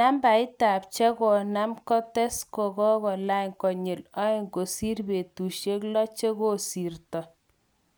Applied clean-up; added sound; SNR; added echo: none; none; none; none.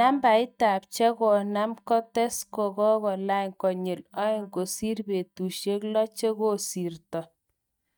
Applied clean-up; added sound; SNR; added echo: neural mask model DeepFilterNet 3.